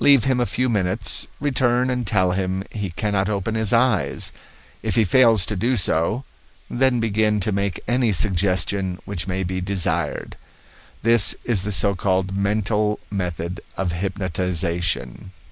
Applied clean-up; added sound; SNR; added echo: neural mask model Resemble Enhance denoiser.